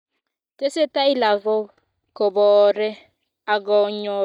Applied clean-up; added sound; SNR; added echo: neural mask model DeepFilterNet 3.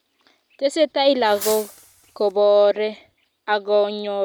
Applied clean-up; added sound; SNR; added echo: none; Fireworks; 16 dB; none.